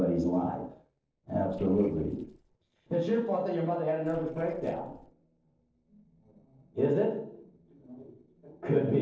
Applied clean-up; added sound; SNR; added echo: neural separator model SepFormer DNS4.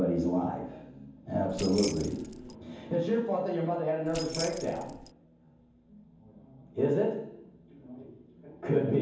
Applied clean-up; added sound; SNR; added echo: none; Keys jangling; 10 dB; reverberation time 0.9 s.